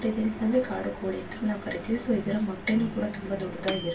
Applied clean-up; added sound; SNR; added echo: none; Microwave oven; 7 dB; reverberation time 0.2 s.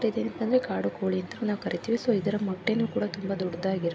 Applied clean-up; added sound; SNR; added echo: none; none; none; none.